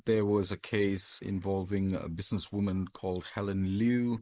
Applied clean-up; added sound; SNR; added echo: neural mask model Resemble Enhance denoiser.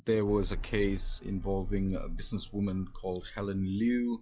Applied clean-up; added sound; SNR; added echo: classical method log-MMSE.